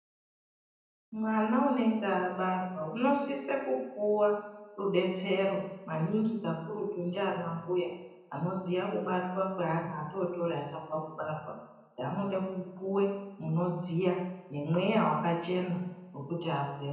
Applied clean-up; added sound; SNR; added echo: none; none; none; reverberation time 0.9 s.